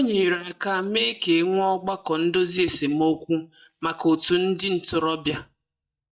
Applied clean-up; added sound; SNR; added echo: neural mask model DeepFilterNet 3.